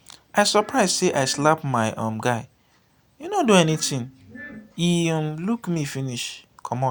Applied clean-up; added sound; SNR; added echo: none; Glass; 19 dB; none.